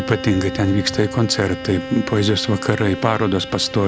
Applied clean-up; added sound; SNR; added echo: none; Bowed string instrument; 11 dB; none.